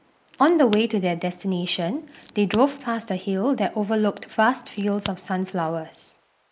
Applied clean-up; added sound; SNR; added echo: neural mask model Resemble Enhance denoiser.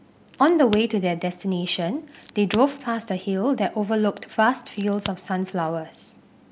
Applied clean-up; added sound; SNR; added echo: none; Crack; 19 dB; none.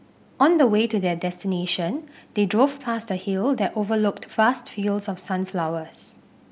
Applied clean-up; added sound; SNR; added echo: none; none; none; none.